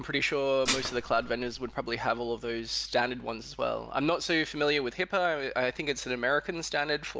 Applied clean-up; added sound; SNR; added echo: none; Dishes, pots, and pans; 6 dB; none.